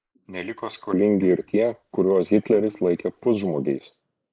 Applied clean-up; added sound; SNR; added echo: neural mask model Resemble Enhance denoiser.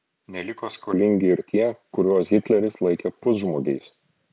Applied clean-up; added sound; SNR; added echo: none; none; none; none.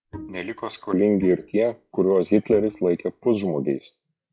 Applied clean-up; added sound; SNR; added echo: classical method log-MMSE.